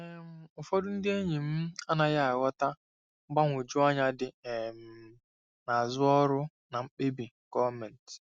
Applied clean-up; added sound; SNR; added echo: none; none; none; none.